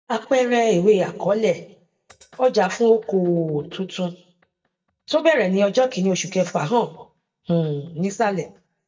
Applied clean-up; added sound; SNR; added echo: neural mask model DeepFilterNet 3.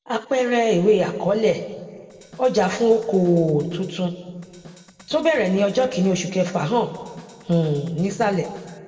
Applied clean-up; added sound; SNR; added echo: neural separator model SepFormer DNS4.